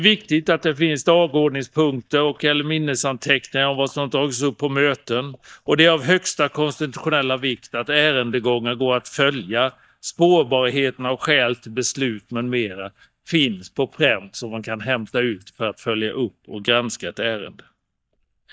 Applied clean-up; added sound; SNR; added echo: neural mask model DeepFilterNet 3.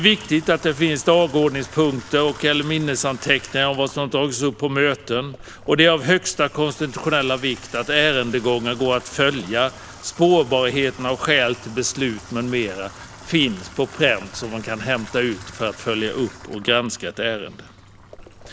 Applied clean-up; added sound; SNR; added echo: none; Bathtub (filling or washing) / Water tap, faucet; 19 dB; none.